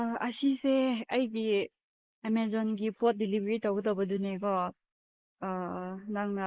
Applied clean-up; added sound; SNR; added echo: neural mask model Resemble Enhance denoiser.